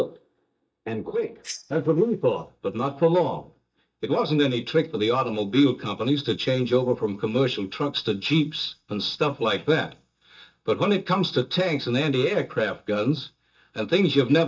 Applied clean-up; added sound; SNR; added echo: neural mask model DeepFilterNet 3.